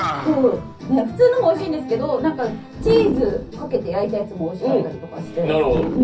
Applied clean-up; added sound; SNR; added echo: none; Animal; 10 dB; reverberation time 0.3 s.